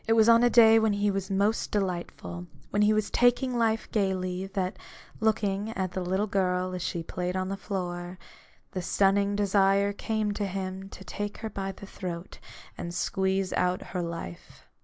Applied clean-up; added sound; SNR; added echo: none; none; none; none.